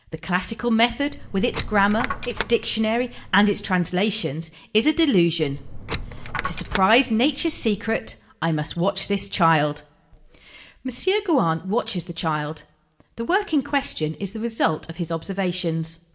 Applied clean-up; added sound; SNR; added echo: none; Coin (dropping); 8 dB; reverberation time 0.6 s.